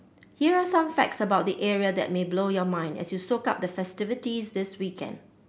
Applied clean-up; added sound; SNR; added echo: none; none; none; none.